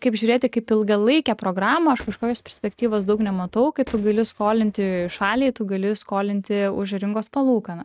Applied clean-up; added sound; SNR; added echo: neural mask model RNNoise.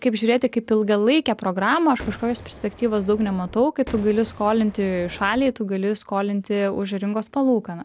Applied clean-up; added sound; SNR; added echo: none; Boom; 18 dB; none.